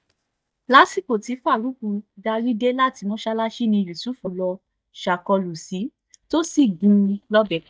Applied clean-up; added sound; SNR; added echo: neural mask model DeepFilterNet 3.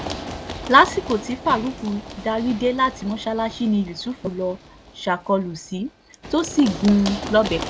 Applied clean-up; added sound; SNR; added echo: none; Run; 12 dB; none.